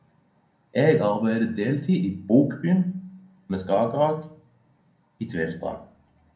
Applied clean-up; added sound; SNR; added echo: none; none; none; reverberation time 0.6 s.